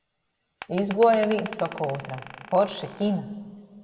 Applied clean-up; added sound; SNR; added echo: none; Glass; 15 dB; reverberation time 1.7 s.